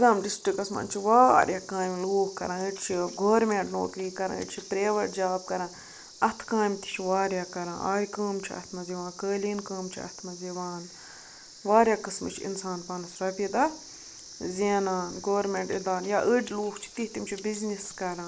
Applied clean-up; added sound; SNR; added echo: neural mask model Resemble Enhance denoiser.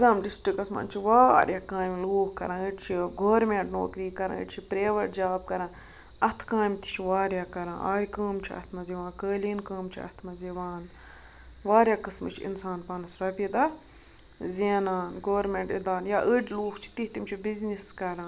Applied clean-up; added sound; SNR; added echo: none; none; none; none.